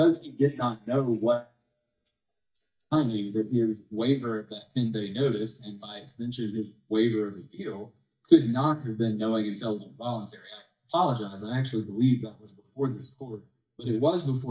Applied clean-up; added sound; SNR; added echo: neural mask model DeepFilterNet 3.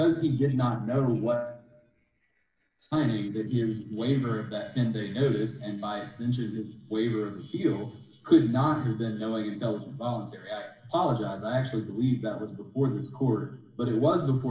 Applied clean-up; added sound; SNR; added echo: neural separator model SepFormer DNS4.